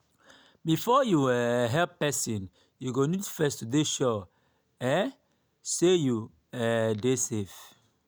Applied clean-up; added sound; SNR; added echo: none; none; none; none.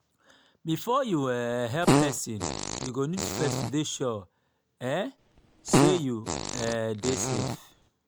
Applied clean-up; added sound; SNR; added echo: none; Fart; -2 dB; none.